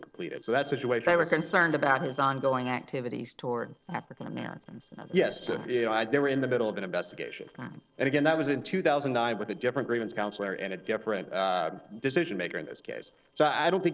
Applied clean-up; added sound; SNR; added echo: neural separator model SepFormer DNS4.